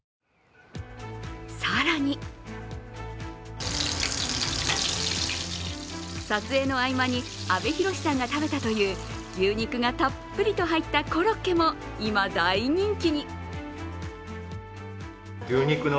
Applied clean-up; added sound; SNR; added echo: none; none; none; none.